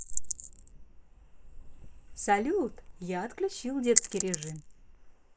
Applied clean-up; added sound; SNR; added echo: neural mask model Resemble Enhance denoiser.